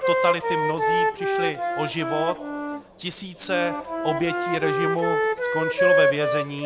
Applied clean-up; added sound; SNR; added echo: none; Wind instrument, woodwind instrument; -4 dB; none.